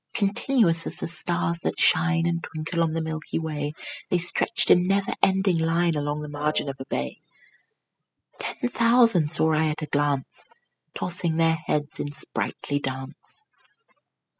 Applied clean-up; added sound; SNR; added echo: classical method spectral subtraction.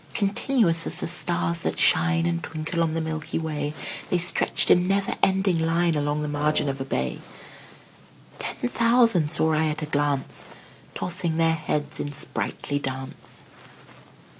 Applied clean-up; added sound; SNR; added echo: none; Wind instrument, woodwind instrument; 13 dB; none.